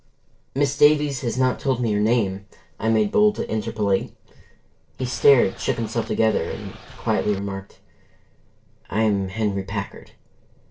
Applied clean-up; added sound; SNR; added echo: neural separator model SepFormer DNS4.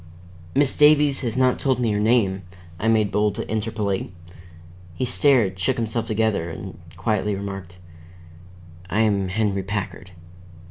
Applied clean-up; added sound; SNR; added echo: none; none; none; none.